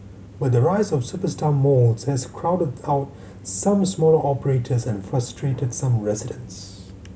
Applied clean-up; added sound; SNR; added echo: none; none; none; none.